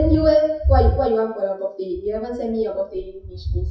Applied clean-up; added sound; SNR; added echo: classical method WPE with log-MMSE.